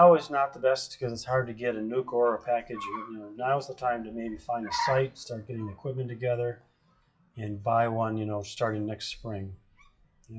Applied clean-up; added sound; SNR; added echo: classical method WPE with log-MMSE.